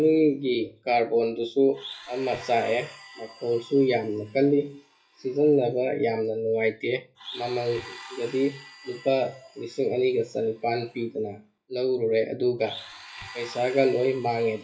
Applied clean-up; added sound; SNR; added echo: classical method WPE with log-MMSE.